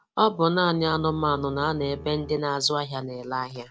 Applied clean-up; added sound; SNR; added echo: none; Bowed string instrument; 16 dB; none.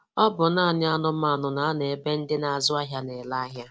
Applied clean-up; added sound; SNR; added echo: none; none; none; none.